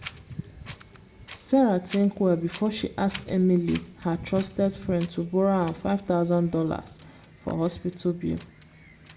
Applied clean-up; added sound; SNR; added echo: none; Wind; 18 dB; reverberation time 0.5 s.